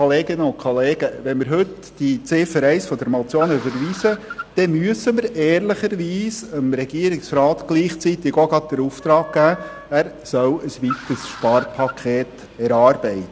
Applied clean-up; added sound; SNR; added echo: none; Car + Wind instrument, woodwind instrument; 19 dB; none.